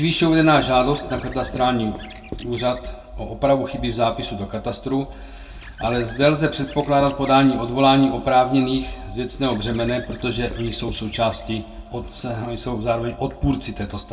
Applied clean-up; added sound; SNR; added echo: none; Squeak / Writing; 18 dB; reverberation time 0.2 s.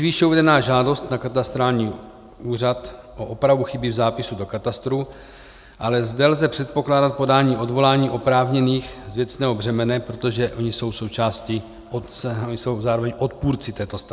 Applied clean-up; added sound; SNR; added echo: none; none; none; none.